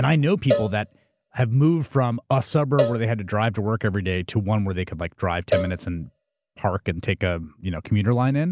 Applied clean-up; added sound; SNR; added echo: none; Cowbell; 8 dB; none.